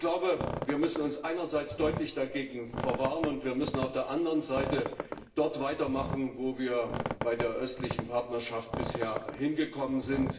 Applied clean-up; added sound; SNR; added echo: none; Squeak; 7 dB; reverberation time 0.9 s.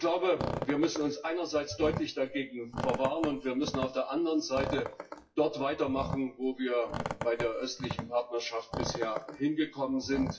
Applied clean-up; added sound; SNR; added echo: classical method WPE with log-MMSE.